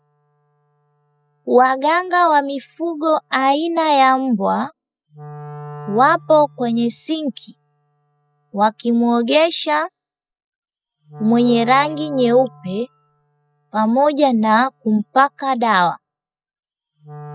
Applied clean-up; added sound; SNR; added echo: classical method spectral subtraction.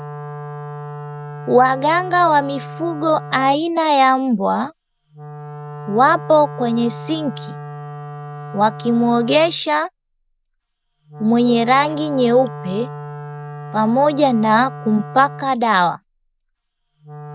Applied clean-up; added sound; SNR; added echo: none; Wind instrument, woodwind instrument; 14 dB; none.